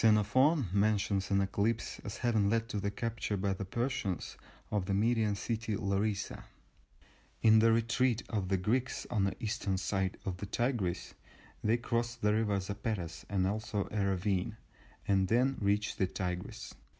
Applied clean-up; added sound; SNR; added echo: none; none; none; none.